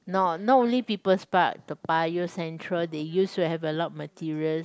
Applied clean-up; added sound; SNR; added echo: none; none; none; none.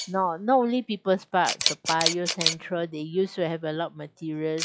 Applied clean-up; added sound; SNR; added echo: classical method log-MMSE.